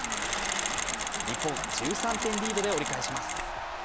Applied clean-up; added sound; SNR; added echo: none; Mechanisms; 2 dB; none.